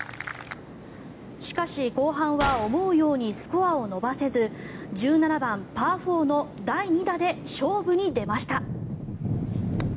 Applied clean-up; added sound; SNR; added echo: none; Gunshot, gunfire; 13 dB; none.